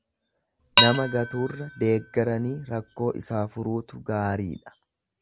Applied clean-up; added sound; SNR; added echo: none; Dishes, pots, and pans; 0 dB; none.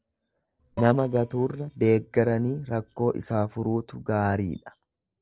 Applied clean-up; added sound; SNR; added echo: neural separator model SepFormer DNS4.